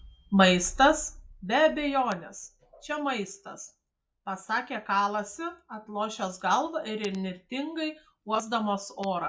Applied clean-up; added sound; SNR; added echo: none; none; none; none.